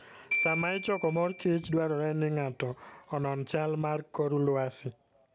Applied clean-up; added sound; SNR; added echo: none; Glockenspiel; 8 dB; none.